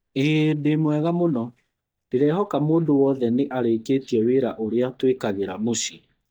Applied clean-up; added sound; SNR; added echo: neural mask model DeepFilterNet 3.